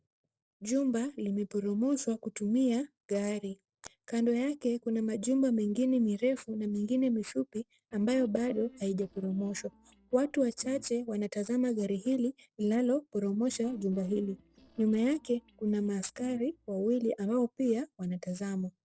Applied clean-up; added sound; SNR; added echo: neural separator model SepFormer DNS4.